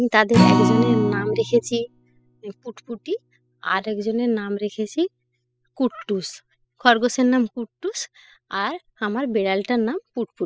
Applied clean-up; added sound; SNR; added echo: classical method spectral subtraction.